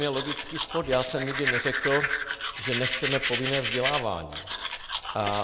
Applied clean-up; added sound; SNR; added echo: none; Domestic sounds, home sounds; 1 dB; none.